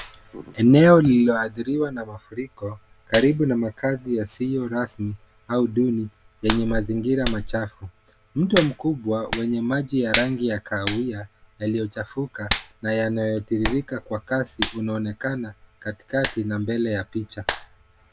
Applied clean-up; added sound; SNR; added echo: none; Hands; 9 dB; none.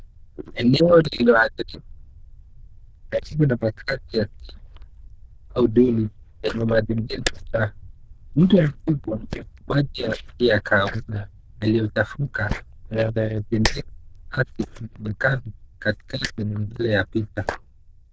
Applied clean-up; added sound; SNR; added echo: neural diffusion model UNIVERSE++.